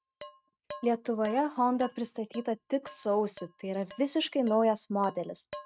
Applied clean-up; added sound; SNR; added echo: neural mask model RNNoise.